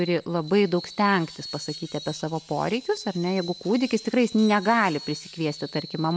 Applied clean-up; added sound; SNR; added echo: none; Screech; 17 dB; none.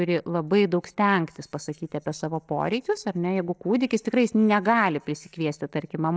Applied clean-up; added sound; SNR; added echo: neural separator model SepFormer DNS4.